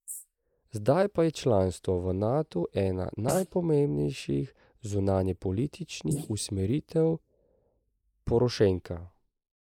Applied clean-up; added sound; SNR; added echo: neural mask model Resemble Enhance denoiser.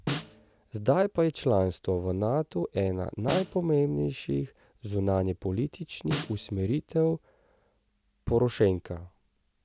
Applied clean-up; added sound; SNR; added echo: none; Snare drum; 8 dB; none.